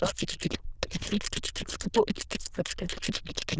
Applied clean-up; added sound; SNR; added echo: neural diffusion model UNIVERSE++.